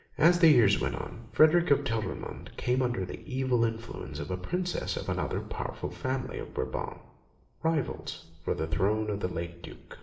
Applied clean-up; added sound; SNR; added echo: none; none; none; reverberation time 1.3 s.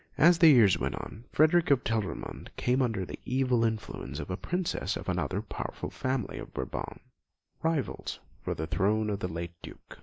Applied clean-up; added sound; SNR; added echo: none; none; none; none.